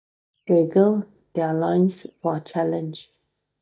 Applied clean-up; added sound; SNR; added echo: neural mask model DeepFilterNet 3.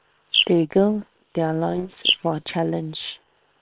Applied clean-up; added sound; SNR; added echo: neural separator model SepFormer WHAM!.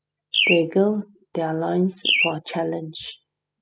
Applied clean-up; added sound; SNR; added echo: classical method spectral subtraction.